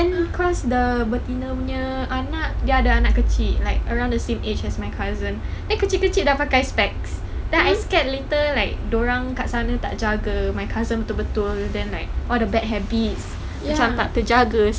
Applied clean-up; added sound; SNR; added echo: none; none; none; none.